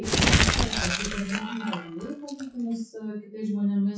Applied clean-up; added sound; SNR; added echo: classical method WPE with log-MMSE.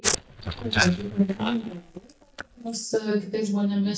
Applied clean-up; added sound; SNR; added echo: neural mask model DeepFilterNet 3.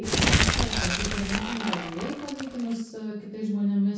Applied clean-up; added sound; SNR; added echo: none; Crumpling, crinkling; -3 dB; reverberation time 0.6 s.